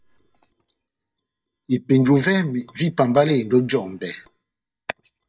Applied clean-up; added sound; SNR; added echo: neural mask model DeepFilterNet 3.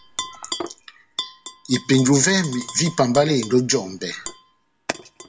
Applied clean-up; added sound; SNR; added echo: none; Tap / Glass; 14 dB; reverberation time 0.3 s.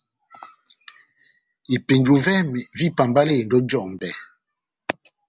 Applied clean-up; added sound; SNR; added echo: none; none; none; none.